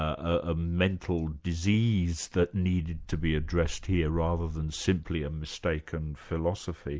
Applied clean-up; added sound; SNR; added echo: none; Wind; 11 dB; none.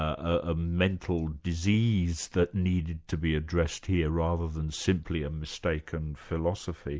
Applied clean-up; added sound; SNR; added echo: none; none; none; none.